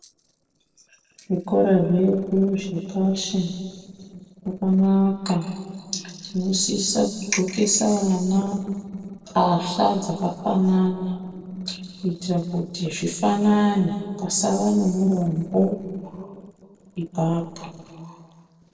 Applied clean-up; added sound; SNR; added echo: neural separator model SepFormer DNS4.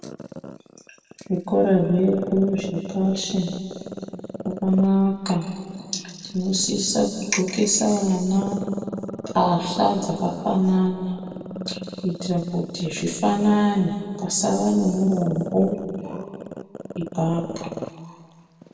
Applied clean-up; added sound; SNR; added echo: none; Growling; 13 dB; reverberation time 2.1 s.